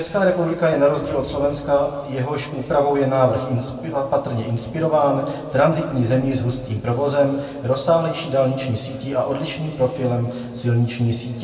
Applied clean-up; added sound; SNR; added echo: none; none; none; reverberation time 2.0 s.